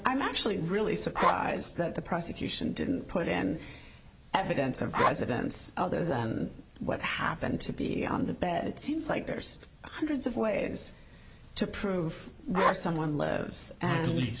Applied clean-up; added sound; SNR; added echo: none; Zipper (clothing); -1 dB; none.